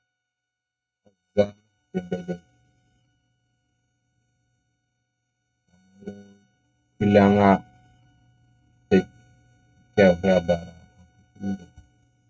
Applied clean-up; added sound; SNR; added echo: neural mask model RNNoise.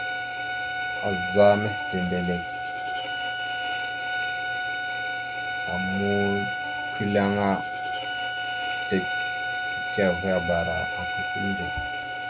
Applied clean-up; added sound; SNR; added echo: none; Bowed string instrument; 1 dB; none.